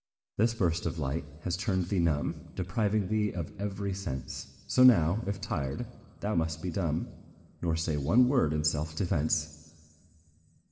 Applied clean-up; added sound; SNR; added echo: none; none; none; reverberation time 1.8 s.